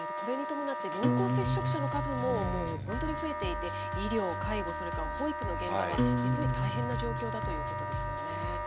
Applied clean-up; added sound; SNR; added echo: none; Wind instrument, woodwind instrument + Acoustic guitar; -2 dB; none.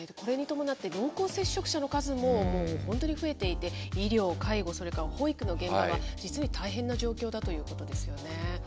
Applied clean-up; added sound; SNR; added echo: none; none; none; none.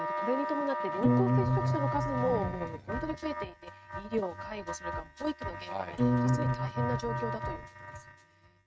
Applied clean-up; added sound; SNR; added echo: neural mask model RNNoise.